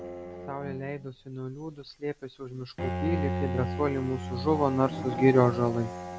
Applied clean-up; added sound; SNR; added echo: none; Bowed string instrument; 6 dB; none.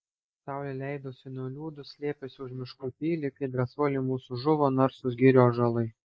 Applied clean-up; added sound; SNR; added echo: neural mask model Resemble Enhance denoiser.